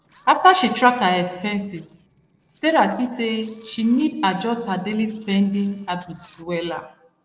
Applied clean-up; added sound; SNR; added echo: neural separator model SepFormer DNS4.